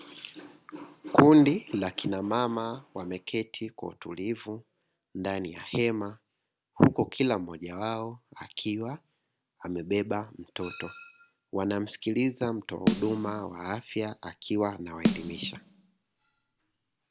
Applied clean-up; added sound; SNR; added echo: none; Snare drum; 5 dB; none.